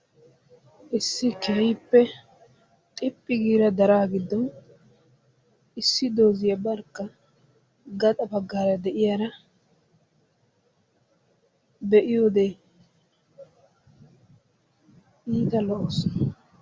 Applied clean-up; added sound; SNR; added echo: none; none; none; none.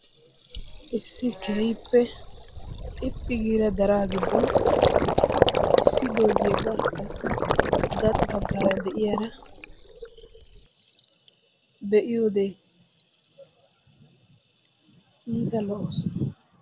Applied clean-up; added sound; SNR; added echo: none; Gurgling; -1 dB; none.